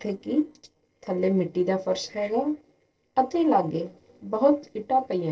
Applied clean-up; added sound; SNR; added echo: neural separator model SepFormer DNS4.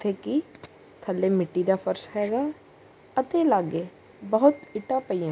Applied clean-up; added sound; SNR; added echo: none; none; none; none.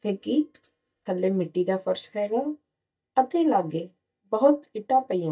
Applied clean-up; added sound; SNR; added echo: neural mask model DeepFilterNet 3.